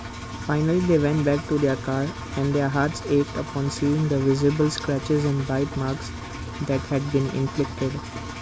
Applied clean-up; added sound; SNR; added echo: none; Engine; 10 dB; none.